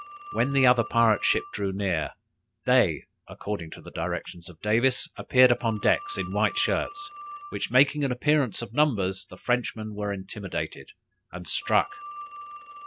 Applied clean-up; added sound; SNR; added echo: none; Telephone; 17 dB; none.